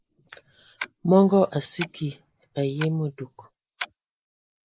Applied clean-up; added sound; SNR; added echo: neural mask model Resemble Enhance denoiser.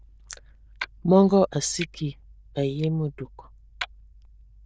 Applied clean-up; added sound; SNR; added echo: neural diffusion model UNIVERSE++.